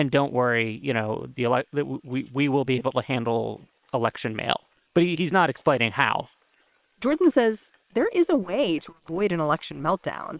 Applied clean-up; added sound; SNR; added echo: neural separator model SepFormer WHAM!.